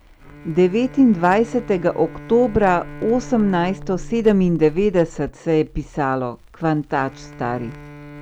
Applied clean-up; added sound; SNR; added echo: none; Crackle + Bowed string instrument; 17 dB; none.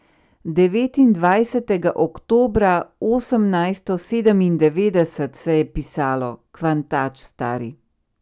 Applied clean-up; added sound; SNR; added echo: none; none; none; none.